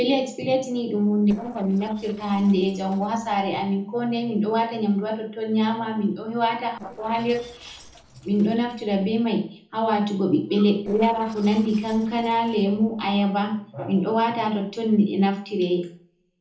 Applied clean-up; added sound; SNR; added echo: neural separator model SepFormer DNS4.